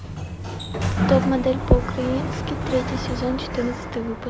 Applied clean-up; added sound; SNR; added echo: none; Sliding door; 2 dB; none.